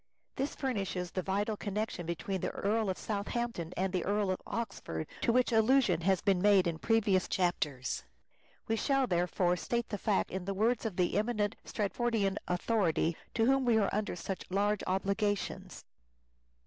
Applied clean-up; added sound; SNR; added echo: none; none; none; none.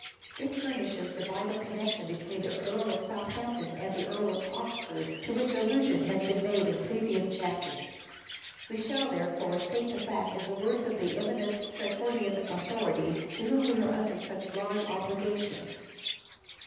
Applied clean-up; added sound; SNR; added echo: none; Chirp, tweet; 8 dB; reverberation time 1.1 s.